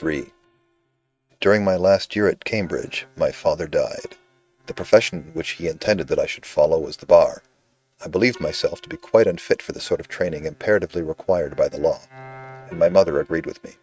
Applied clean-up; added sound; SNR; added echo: neural mask model RNNoise.